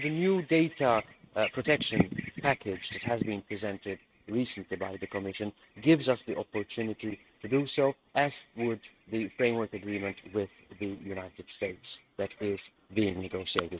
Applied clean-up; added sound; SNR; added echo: neural mask model RNNoise.